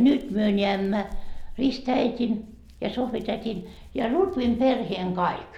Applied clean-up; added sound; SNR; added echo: none; Hands; 14 dB; none.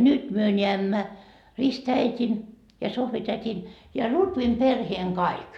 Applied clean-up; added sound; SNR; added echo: none; none; none; none.